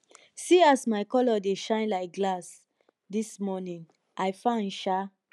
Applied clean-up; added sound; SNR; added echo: none; none; none; none.